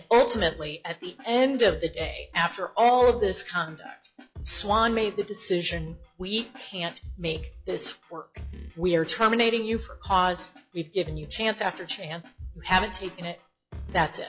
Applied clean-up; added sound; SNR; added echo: classical method log-MMSE.